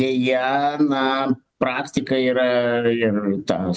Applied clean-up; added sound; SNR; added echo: none; none; none; none.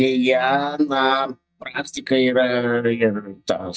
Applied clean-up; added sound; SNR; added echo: neural mask model DeepFilterNet 3.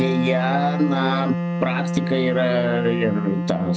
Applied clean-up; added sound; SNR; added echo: none; Wind instrument, woodwind instrument; 1 dB; none.